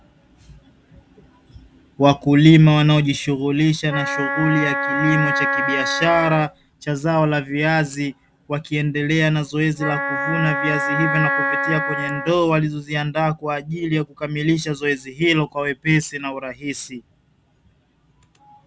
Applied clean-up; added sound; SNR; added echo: none; Wind instrument, woodwind instrument; 3 dB; none.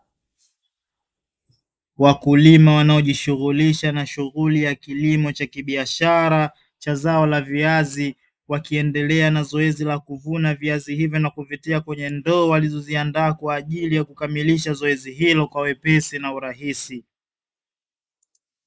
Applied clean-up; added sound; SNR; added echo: neural mask model Resemble Enhance denoiser.